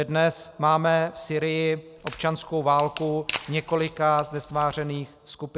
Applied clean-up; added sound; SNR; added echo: none; Wood; 10 dB; none.